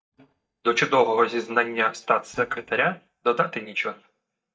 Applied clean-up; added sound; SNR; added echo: neural mask model DeepFilterNet 3.